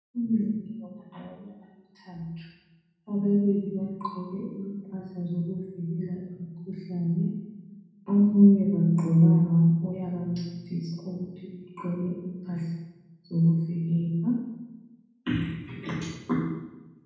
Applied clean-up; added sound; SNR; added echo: none; none; none; reverberation time 1.1 s.